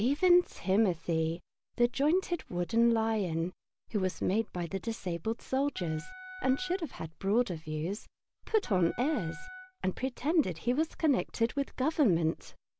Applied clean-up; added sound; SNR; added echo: none; Wind instrument, woodwind instrument; 19 dB; none.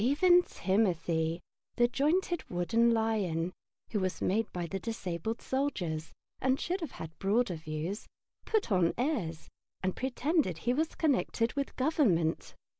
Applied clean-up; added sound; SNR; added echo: neural mask model Resemble Enhance denoiser.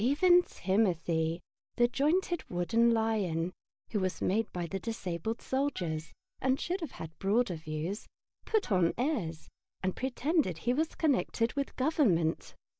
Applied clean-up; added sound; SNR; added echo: neural mask model DeepFilterNet 3.